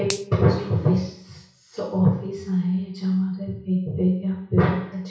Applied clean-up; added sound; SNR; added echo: none; Finger snapping; 15 dB; reverberation time 0.6 s.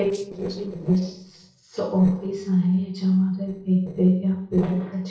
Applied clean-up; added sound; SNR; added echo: neural separator model SepFormer DNS4.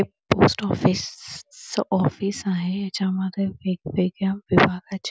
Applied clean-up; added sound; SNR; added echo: none; none; none; none.